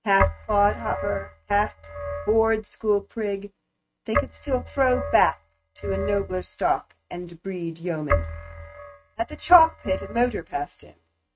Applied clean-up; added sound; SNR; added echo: neural mask model RNNoise.